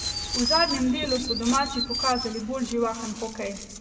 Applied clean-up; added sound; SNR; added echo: none; Chirp, tweet; 4 dB; reverberation time 1.6 s.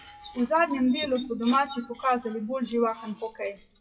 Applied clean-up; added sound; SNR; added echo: classical method WPE with log-MMSE.